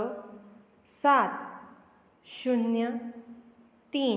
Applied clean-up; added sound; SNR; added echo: none; none; none; none.